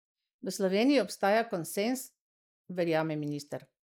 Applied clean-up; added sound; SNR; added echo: neural mask model Resemble Enhance denoiser.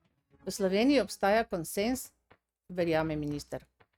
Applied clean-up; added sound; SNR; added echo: neural mask model RNNoise.